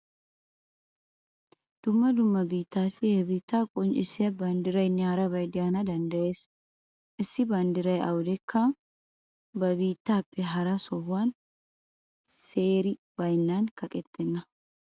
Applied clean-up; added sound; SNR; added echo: none; none; none; none.